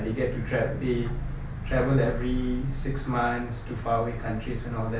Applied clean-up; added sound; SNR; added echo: none; none; none; none.